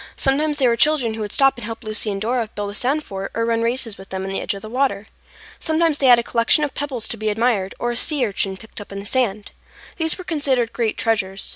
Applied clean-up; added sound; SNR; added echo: none; none; none; none.